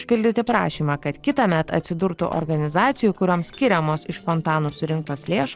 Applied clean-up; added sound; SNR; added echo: neural separator model SepFormer DNS4.